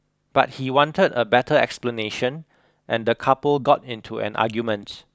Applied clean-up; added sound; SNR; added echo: none; none; none; none.